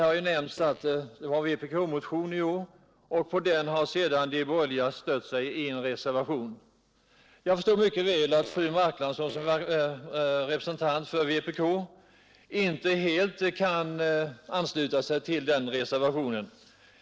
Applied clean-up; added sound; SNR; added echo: neural separator model SepFormer DNS4.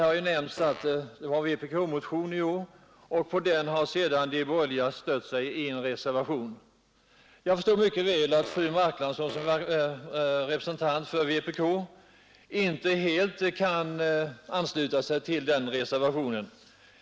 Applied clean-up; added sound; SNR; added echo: none; Fart; 14 dB; none.